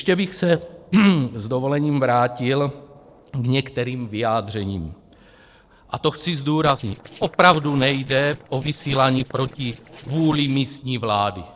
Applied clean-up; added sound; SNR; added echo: neural separator model SepFormer DNS4.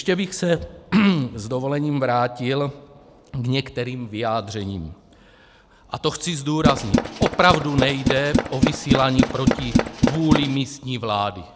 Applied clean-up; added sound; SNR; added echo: none; Tools; -2 dB; none.